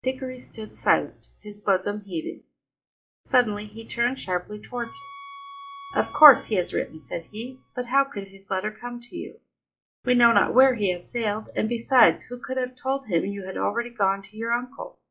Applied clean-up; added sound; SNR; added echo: classical method log-MMSE.